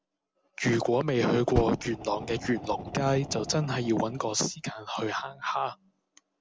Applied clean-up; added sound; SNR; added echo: none; Fire; 11 dB; none.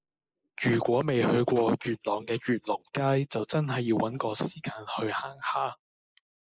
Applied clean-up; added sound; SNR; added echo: neural mask model Resemble Enhance denoiser.